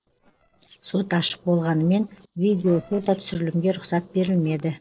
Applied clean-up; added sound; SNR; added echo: neural separator model SepFormer DNS4.